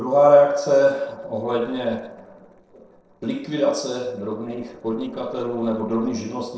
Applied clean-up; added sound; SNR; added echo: neural separator model SepFormer DNS4.